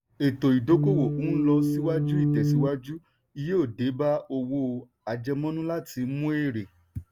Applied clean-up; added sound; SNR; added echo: none; Organ; -4 dB; none.